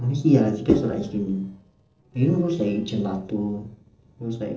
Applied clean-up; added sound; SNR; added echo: neural separator model SepFormer DNS4.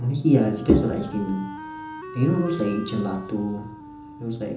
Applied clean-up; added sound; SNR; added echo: none; Wind instrument, woodwind instrument; 15 dB; reverberation time 0.6 s.